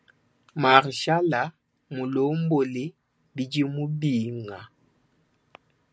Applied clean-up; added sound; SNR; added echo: none; none; none; none.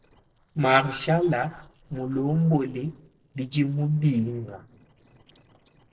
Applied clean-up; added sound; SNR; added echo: neural separator model SepFormer DNS4.